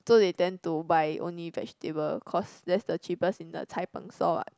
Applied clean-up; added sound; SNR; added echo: none; none; none; none.